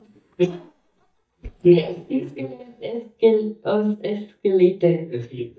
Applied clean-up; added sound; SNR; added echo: neural mask model DeepFilterNet 3.